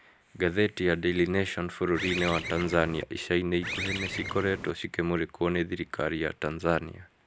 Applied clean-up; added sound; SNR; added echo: none; Bird; 6 dB; none.